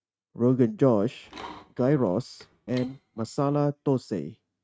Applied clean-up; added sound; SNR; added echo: neural mask model RNNoise.